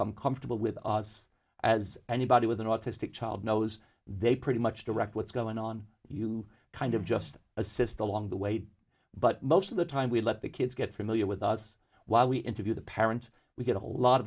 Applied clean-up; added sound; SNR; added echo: none; none; none; none.